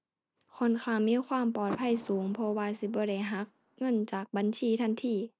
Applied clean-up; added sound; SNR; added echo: none; Door / Car; 17 dB; none.